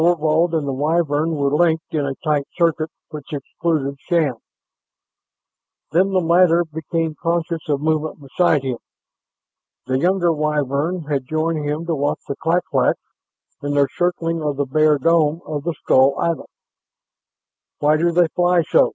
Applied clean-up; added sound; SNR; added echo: none; none; none; none.